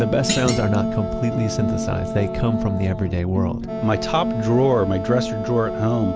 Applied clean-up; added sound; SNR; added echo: none; Wind instrument, woodwind instrument + Thump, thud; 7 dB; none.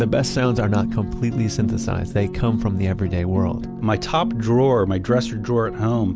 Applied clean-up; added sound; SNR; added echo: none; none; none; none.